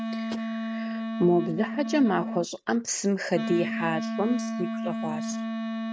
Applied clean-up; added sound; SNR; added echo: neural mask model RNNoise.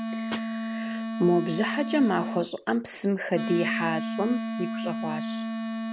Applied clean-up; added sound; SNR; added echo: none; Wind instrument, woodwind instrument; 4 dB; none.